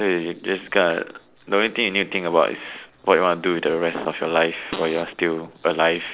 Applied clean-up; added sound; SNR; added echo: neural separator model SepFormer DNS4.